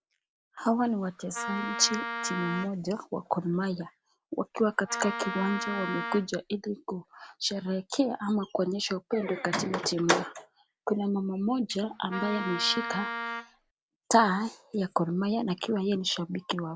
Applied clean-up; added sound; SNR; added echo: none; Wind instrument, woodwind instrument; 6 dB; none.